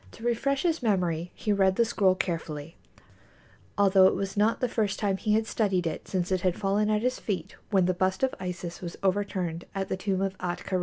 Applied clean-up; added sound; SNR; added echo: none; none; none; none.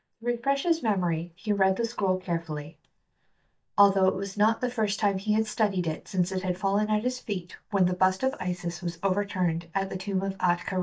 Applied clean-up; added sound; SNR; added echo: neural mask model DeepFilterNet 3.